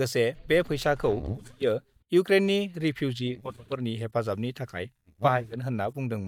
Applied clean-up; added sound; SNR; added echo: neural mask model DeepFilterNet 3.